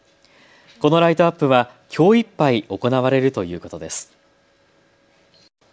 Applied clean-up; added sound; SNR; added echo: none; none; none; none.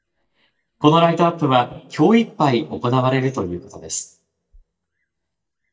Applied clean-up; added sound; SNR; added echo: neural mask model DeepFilterNet 3.